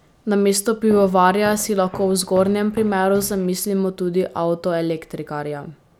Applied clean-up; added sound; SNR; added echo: none; Walk, footsteps; 19 dB; none.